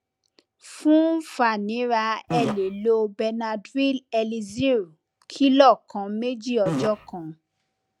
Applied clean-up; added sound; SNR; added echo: none; Fart; 6 dB; none.